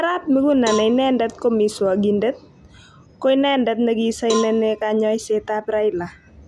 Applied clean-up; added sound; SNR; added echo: none; Cowbell; 15 dB; none.